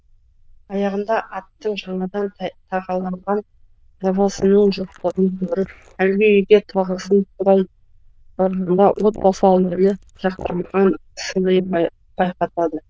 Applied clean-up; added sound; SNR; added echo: neural diffusion model UNIVERSE++.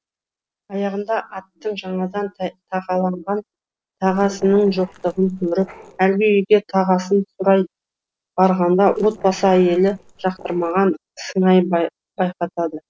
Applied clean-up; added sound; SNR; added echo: neural separator model SepFormer DNS4.